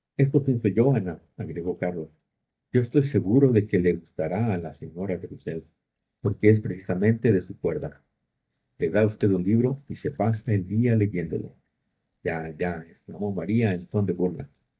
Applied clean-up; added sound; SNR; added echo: neural mask model DeepFilterNet 3.